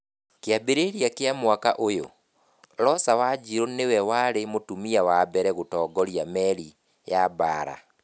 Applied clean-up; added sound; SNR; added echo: none; none; none; none.